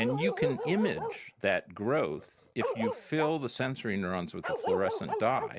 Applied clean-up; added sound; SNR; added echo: none; Bark; 4 dB; none.